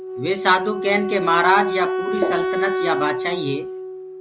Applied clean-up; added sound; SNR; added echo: none; Wind instrument, woodwind instrument; 2 dB; none.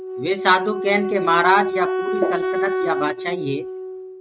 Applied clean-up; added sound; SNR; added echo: neural mask model RNNoise.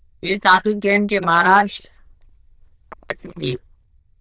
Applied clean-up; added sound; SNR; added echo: neural diffusion model UNIVERSE++.